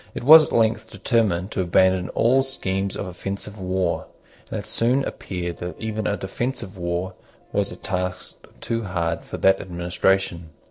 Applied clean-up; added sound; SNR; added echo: neural separator model SepFormer DNS4.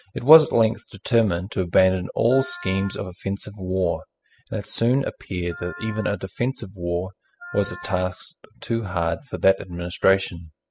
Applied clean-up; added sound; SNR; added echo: classical method spectral subtraction.